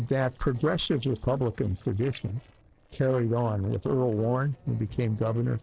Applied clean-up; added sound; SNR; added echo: neural separator model SepFormer DNS4.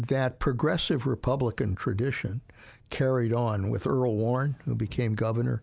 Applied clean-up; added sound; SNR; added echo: none; none; none; none.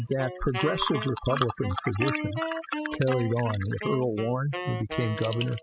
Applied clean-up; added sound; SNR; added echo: classical method spectral subtraction.